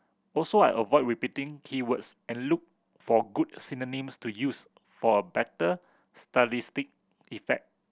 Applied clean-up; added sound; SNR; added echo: none; none; none; none.